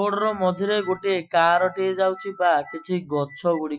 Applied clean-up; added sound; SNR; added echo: classical method Wiener filter.